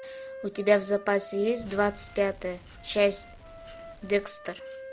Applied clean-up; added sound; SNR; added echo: none; Wind instrument, woodwind instrument + Explosion; 16 dB; none.